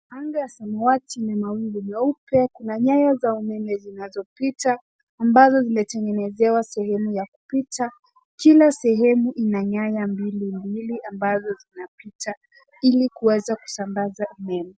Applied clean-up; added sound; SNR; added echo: none; none; none; none.